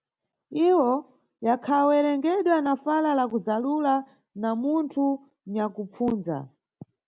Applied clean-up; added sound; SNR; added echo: none; none; none; none.